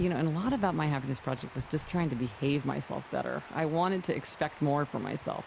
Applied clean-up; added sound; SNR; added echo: none; Water; 16 dB; none.